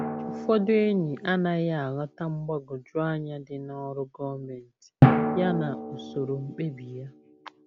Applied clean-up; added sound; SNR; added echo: none; Drum; 1 dB; none.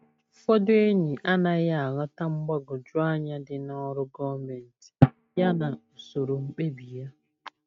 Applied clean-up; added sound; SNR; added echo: neural mask model RNNoise.